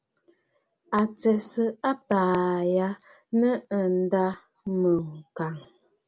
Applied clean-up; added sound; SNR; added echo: none; none; none; none.